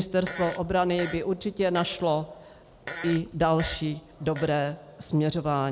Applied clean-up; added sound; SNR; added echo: none; Fart; 14 dB; none.